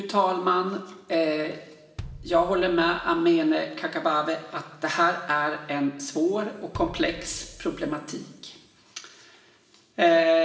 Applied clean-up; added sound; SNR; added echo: none; Bass drum; 18 dB; reverberation time 1.1 s.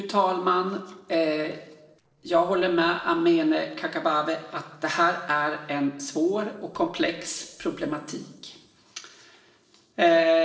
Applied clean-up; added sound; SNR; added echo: neural separator model SepFormer DNS4.